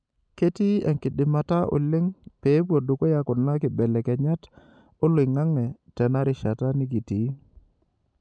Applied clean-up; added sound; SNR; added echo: none; none; none; none.